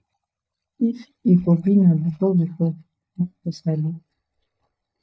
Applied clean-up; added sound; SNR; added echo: neural mask model DeepFilterNet 3.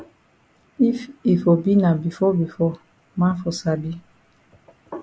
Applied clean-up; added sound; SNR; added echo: none; none; none; none.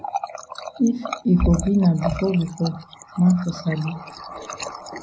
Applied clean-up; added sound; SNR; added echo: none; Water tap, faucet; 8 dB; reverberation time 0.4 s.